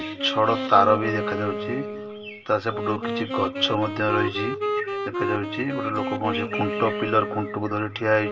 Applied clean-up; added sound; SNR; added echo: none; Wind instrument, woodwind instrument; 5 dB; reverberation time 1.4 s.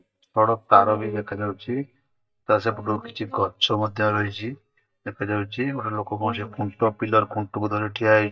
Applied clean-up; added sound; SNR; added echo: neural mask model DeepFilterNet 3.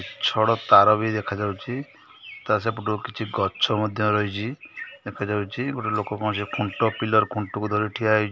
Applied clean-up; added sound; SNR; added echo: none; none; none; none.